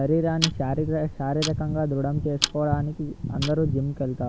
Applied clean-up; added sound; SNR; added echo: none; Tick-tock; 10 dB; none.